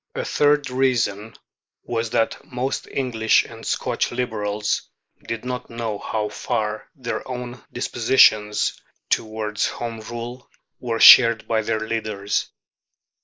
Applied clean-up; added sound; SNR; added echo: neural mask model Resemble Enhance denoiser.